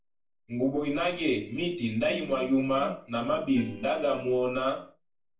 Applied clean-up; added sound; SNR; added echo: neural separator model SepFormer DNS4.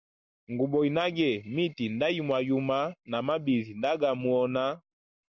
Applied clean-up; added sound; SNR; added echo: none; none; none; none.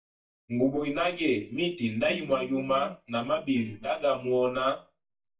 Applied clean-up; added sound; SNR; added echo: neural mask model DeepFilterNet 3.